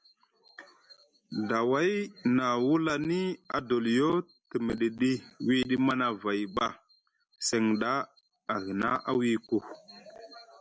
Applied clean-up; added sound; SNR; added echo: none; none; none; none.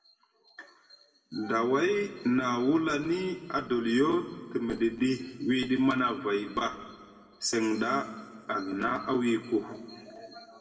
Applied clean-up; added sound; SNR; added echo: none; none; none; reverberation time 1.6 s.